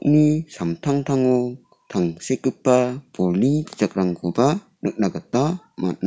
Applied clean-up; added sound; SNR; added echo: none; none; none; none.